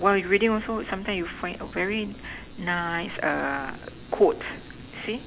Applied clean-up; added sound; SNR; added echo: none; Mechanical fan; 17 dB; none.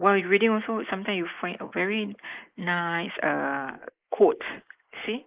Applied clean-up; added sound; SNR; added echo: neural mask model Resemble Enhance denoiser.